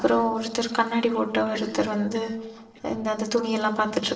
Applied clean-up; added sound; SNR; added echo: neural separator model SepFormer DNS4.